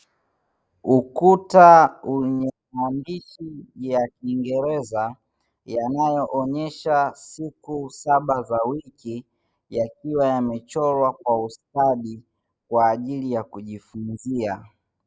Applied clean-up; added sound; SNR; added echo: none; none; none; none.